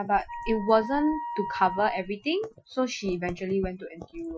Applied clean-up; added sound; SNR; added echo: classical method Wiener filter.